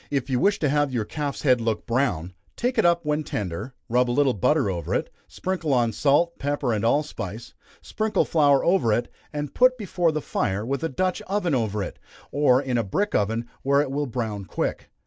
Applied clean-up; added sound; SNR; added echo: none; none; none; none.